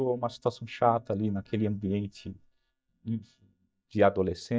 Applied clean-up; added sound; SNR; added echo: neural mask model DeepFilterNet 3.